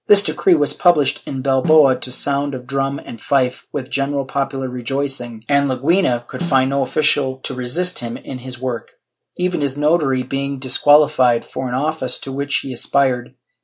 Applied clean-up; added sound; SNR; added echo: none; Snare drum; 12 dB; none.